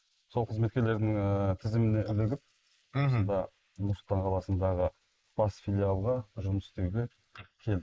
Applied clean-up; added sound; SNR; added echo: neural mask model Resemble Enhance denoiser.